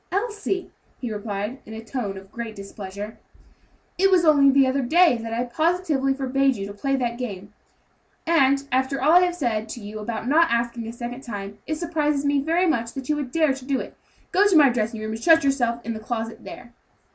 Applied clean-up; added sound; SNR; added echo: none; none; none; none.